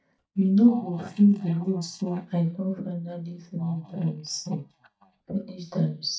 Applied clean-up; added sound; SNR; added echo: neural mask model DeepFilterNet 3.